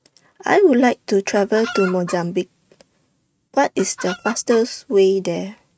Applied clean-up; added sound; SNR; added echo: neural mask model RNNoise.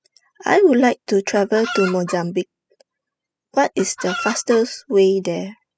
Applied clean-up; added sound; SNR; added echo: classical method spectral subtraction.